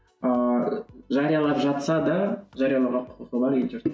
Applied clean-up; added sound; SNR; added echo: none; none; none; none.